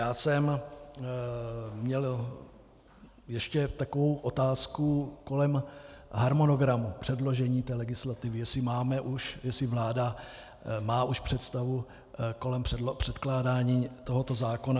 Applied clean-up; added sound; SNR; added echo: none; none; none; none.